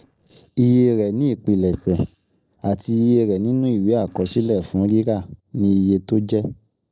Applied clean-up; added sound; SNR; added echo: neural separator model SepFormer DNS4.